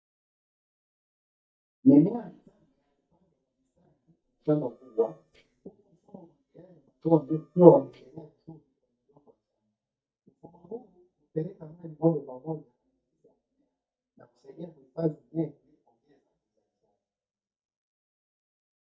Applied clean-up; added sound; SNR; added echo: neural mask model DeepFilterNet 3.